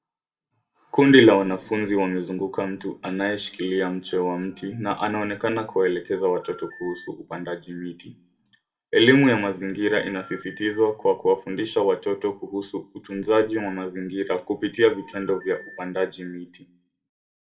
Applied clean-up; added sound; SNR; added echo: none; Telephone; 20 dB; reverberation time 0.4 s.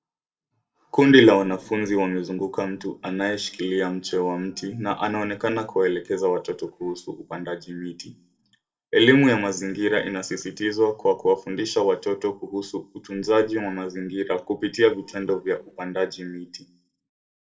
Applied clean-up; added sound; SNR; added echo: neural separator model SepFormer DNS4.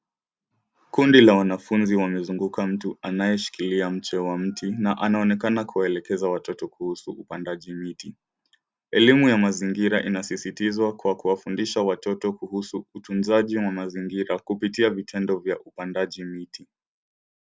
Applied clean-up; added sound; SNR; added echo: none; none; none; none.